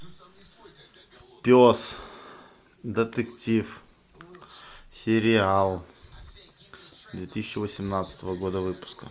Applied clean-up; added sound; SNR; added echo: none; none; none; none.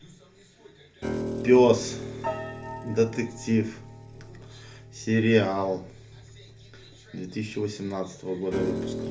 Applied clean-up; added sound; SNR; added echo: none; Piano; 9 dB; reverberation time 0.3 s.